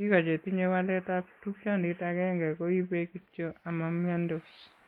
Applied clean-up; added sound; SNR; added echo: neural mask model Resemble Enhance denoiser.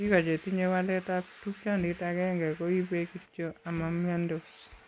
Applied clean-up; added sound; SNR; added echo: none; Domestic sounds, home sounds + Bowed string instrument; 20 dB; none.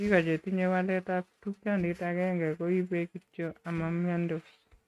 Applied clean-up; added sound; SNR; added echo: neural mask model RNNoise.